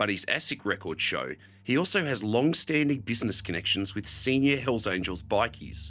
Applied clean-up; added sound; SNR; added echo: none; none; none; none.